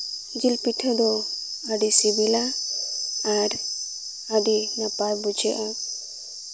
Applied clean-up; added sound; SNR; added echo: none; none; none; none.